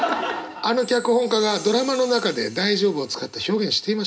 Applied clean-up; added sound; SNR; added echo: none; none; none; reverberation time 0.3 s.